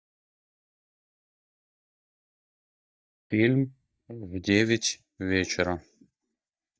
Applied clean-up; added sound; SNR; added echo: neural mask model DeepFilterNet 3.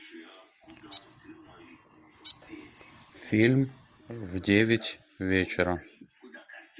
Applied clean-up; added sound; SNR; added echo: none; Bird; 19 dB; none.